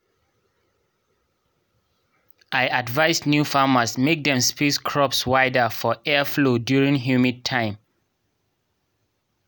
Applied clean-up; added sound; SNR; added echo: none; none; none; none.